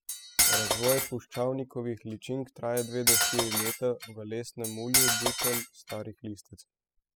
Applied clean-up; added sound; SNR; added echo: classical method spectral subtraction.